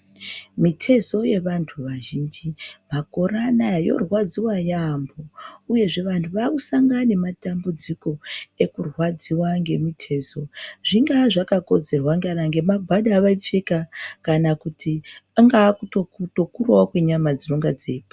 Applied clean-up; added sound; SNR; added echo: none; none; none; none.